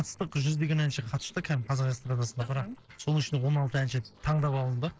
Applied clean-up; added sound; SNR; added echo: neural separator model SepFormer DNS4.